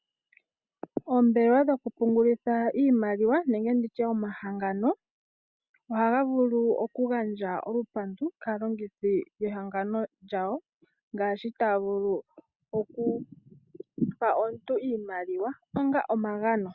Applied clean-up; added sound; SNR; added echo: none; none; none; none.